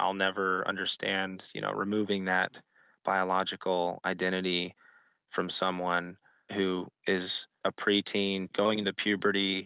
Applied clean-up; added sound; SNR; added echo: none; none; none; none.